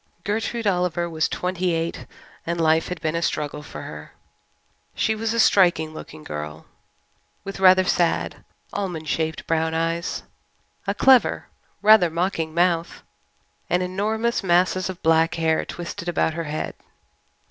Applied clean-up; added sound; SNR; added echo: none; none; none; none.